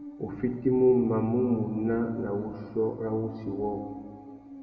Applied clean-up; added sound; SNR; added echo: none; Musical instrument; 17 dB; reverberation time 2.0 s.